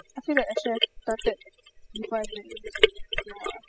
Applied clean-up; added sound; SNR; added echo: classical method spectral subtraction.